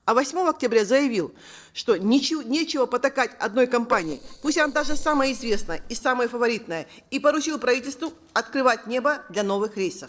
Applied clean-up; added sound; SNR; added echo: neural separator model SepFormer DNS4.